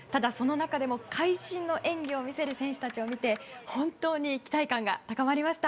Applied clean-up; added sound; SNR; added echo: none; Clapping; 18 dB; none.